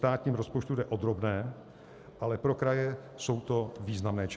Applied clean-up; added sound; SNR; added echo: none; none; none; none.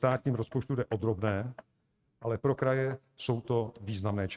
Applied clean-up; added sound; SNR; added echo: neural mask model RNNoise.